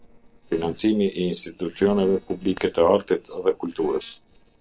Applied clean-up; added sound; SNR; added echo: neural separator model SepFormer DNS4.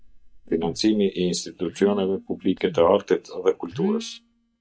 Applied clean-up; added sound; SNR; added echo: neural mask model DeepFilterNet 3.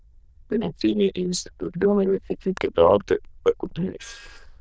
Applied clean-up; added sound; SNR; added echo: neural diffusion model UNIVERSE++.